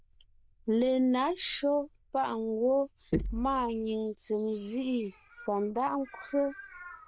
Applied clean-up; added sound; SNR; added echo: neural diffusion model UNIVERSE++.